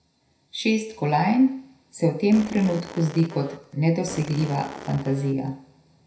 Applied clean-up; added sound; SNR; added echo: none; Fart; 14 dB; reverberation time 0.4 s.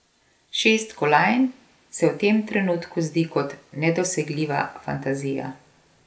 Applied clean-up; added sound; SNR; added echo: none; none; none; none.